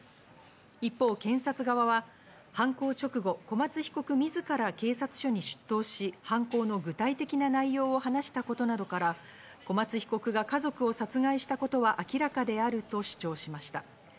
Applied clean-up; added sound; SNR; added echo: none; none; none; none.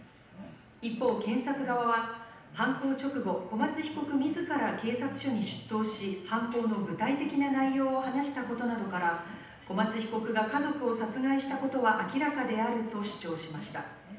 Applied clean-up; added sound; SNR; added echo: none; Wild animals; 18 dB; reverberation time 0.9 s.